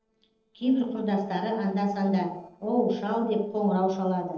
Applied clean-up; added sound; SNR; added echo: neural separator model SepFormer DNS4.